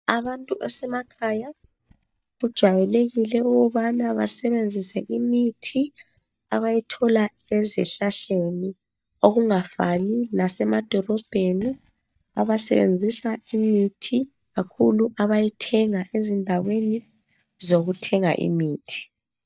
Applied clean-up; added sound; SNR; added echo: neural mask model DeepFilterNet 3.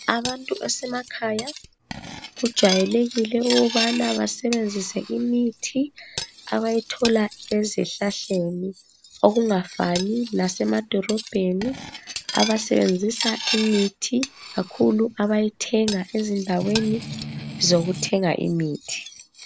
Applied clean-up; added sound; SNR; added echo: none; Strum + Cutlery, silverware; 10 dB; none.